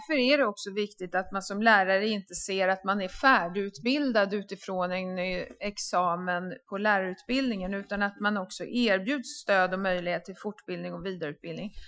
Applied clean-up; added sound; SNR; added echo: classical method Wiener filter.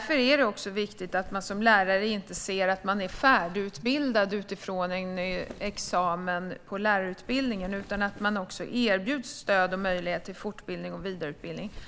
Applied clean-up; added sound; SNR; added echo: none; Wind; 18 dB; none.